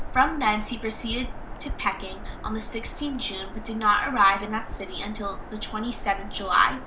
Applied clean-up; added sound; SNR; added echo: none; Bird vocalization, bird call, bird song; 8 dB; none.